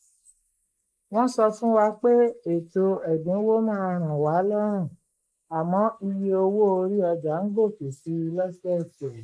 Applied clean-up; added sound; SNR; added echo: neural mask model Resemble Enhance denoiser.